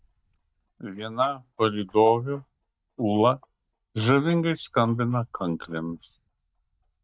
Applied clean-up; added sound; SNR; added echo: neural mask model DeepFilterNet 3.